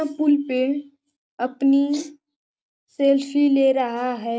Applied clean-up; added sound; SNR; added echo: none; none; none; none.